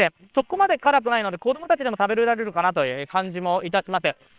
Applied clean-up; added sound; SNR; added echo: neural separator model SepFormer WHAMR!.